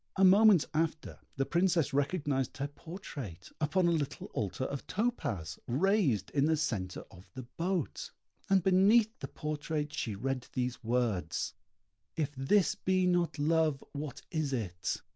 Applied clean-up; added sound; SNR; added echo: none; none; none; none.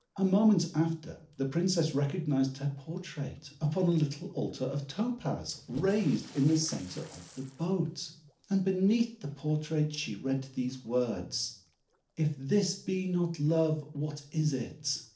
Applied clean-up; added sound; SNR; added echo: neural separator model SepFormer DNS4.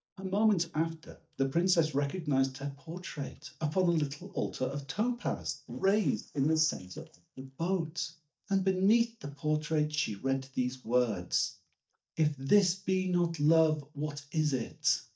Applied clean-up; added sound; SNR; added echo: neural mask model DeepFilterNet 3.